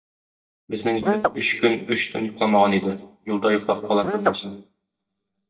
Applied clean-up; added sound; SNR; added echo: neural mask model DeepFilterNet 3.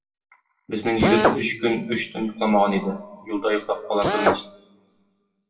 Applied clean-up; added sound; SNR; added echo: classical method WPE with log-MMSE.